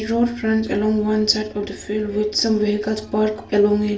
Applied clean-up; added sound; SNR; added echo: none; none; none; reverberation time 0.3 s.